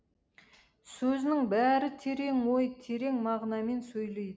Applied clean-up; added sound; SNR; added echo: none; none; none; none.